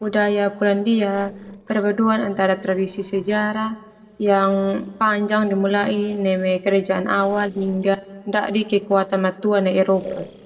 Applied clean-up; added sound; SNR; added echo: neural separator model SepFormer DNS4.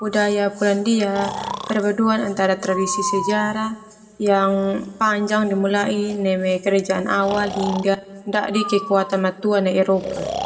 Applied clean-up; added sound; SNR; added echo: none; Breathing; 12 dB; reverberation time 1.1 s.